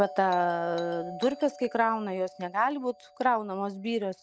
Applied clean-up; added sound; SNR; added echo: none; Doorbell; 16 dB; none.